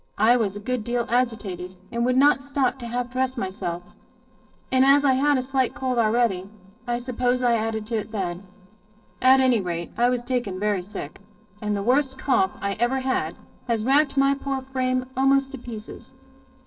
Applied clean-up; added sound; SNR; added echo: neural separator model SepFormer DNS4.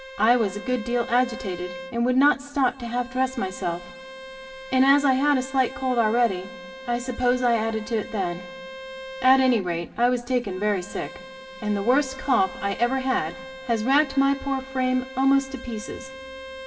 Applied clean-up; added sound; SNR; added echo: none; Bowed string instrument; 15 dB; reverberation time 1.9 s.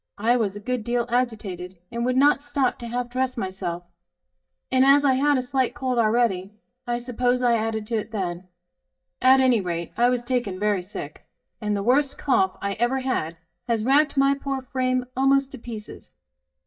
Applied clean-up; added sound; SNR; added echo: neural mask model DeepFilterNet 3.